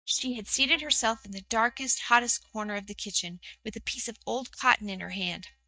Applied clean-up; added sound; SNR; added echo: neural mask model DeepFilterNet 3.